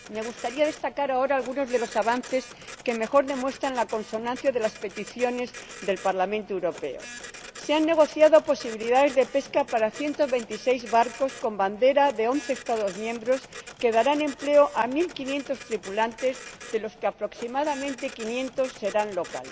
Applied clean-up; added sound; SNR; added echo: none; Printer; 17 dB; none.